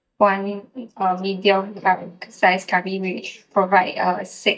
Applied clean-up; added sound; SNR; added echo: neural mask model DeepFilterNet 3.